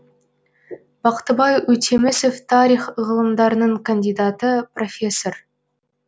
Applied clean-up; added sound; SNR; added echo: none; none; none; none.